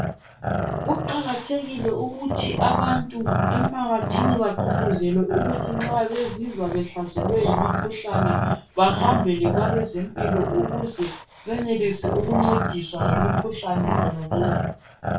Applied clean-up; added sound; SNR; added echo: none; Growling; 1 dB; reverberation time 0.2 s.